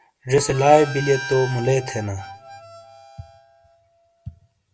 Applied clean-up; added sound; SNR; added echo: none; Harmonica; 14 dB; reverberation time 0.3 s.